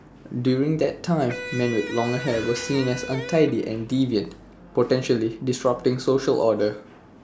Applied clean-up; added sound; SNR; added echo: none; Electric guitar; 11 dB; none.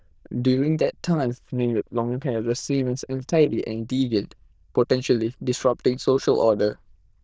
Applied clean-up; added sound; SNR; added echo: neural diffusion model UNIVERSE++.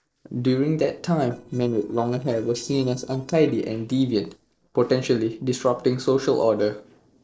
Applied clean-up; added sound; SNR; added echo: neural separator model SepFormer DNS4.